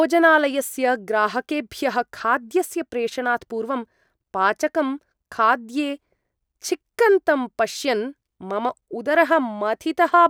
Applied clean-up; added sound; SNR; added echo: none; none; none; none.